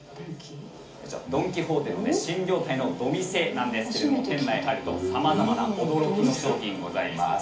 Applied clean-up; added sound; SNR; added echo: none; none; none; reverberation time 0.4 s.